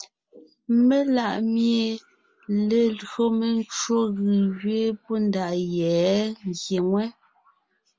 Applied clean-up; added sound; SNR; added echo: none; none; none; none.